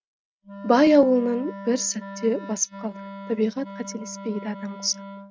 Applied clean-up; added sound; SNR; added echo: neural mask model RNNoise.